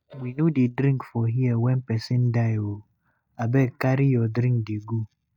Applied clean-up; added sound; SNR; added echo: neural mask model DeepFilterNet 3.